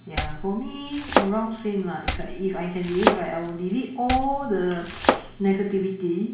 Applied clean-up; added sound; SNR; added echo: none; Domestic sounds, home sounds; 2 dB; reverberation time 0.6 s.